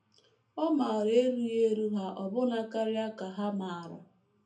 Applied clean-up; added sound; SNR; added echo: none; none; none; reverberation time 0.3 s.